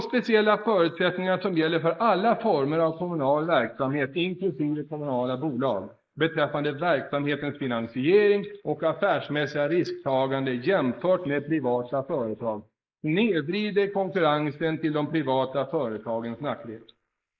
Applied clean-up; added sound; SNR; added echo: neural mask model Resemble Enhance denoiser.